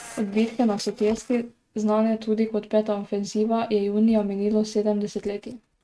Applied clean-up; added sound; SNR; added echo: neural mask model RNNoise.